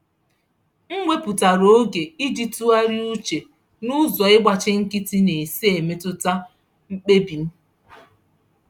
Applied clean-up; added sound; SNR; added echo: none; none; none; none.